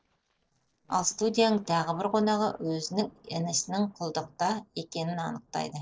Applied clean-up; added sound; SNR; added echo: neural separator model SepFormer DNS4.